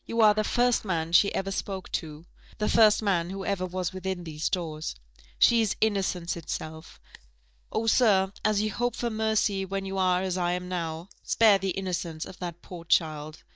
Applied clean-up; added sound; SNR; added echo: neural mask model DeepFilterNet 3.